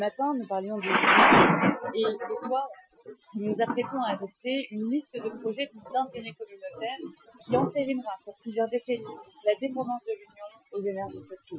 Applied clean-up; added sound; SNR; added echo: classical method Wiener filter.